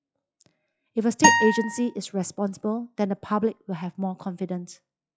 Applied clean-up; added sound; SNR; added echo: classical method log-MMSE.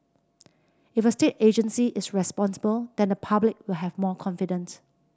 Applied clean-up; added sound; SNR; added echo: none; none; none; none.